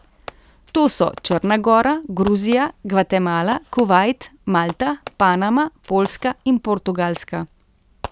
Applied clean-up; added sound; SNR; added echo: none; Fireworks + Coin (dropping); 20 dB; none.